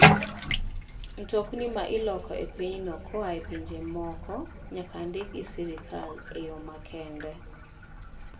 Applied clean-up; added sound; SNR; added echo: none; Bathtub (filling or washing); -5 dB; reverberation time 1.7 s.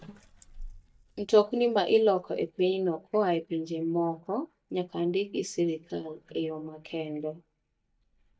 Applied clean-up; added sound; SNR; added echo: neural mask model DeepFilterNet 3.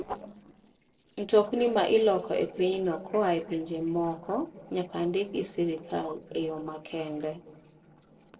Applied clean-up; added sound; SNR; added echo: neural separator model SepFormer DNS4.